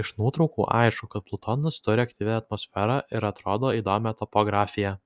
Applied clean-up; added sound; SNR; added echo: none; none; none; none.